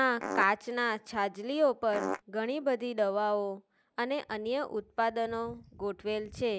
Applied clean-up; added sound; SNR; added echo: none; Fart; 3 dB; none.